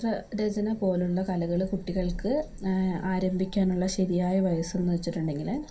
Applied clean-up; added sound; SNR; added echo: none; Thunder / Rain; 14 dB; reverberation time 0.3 s.